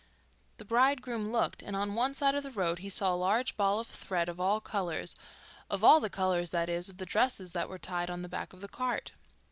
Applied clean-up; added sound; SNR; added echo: none; none; none; none.